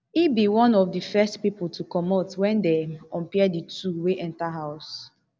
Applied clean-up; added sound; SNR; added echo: none; none; none; none.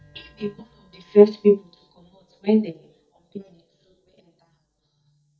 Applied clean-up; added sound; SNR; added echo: neural mask model DeepFilterNet 3.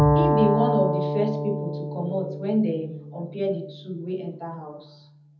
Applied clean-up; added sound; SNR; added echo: none; Bowed string instrument; -1 dB; reverberation time 0.6 s.